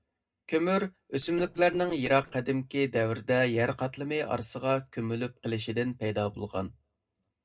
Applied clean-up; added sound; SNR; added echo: neural separator model SepFormer DNS4.